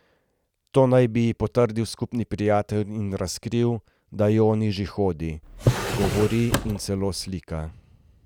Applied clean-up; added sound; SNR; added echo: none; Drawer open or close; 2 dB; none.